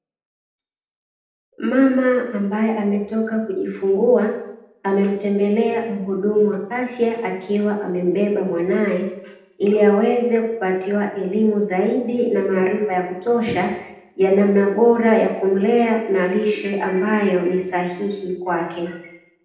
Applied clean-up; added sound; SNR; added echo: neural separator model SepFormer DNS4.